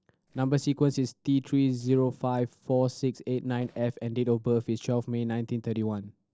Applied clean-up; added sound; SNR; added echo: neural separator model SepFormer DNS4.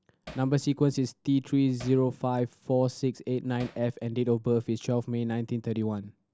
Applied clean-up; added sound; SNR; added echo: none; Hammer; 19 dB; none.